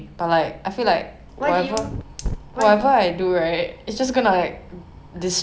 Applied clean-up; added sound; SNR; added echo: none; Fire; 15 dB; none.